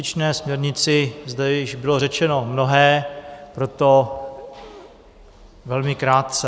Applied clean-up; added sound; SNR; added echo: none; none; none; none.